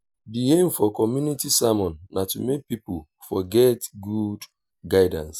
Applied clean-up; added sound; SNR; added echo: none; none; none; none.